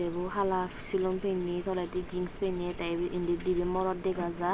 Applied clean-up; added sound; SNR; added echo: none; Traffic noise, roadway noise; 14 dB; none.